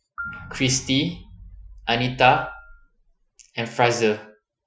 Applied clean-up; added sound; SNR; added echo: classical method Wiener filter.